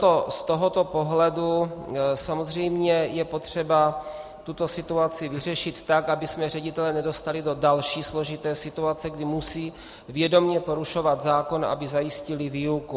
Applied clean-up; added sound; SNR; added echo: none; none; none; none.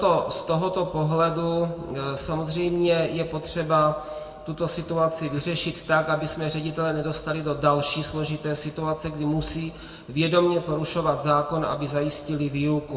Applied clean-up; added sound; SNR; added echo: none; none; none; reverberation time 1.2 s.